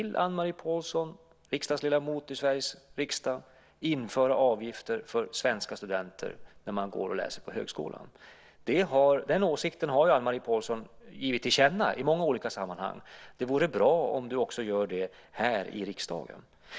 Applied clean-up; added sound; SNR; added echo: none; none; none; none.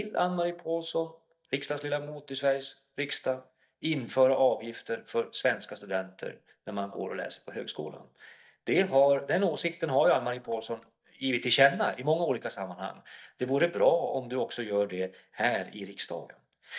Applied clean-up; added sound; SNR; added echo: neural mask model DeepFilterNet 3.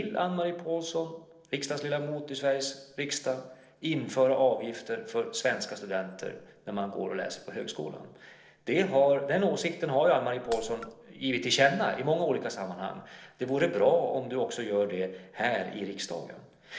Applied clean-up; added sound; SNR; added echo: neural separator model SepFormer DNS4.